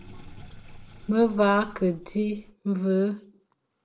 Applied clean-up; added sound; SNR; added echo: neural separator model SepFormer DNS4.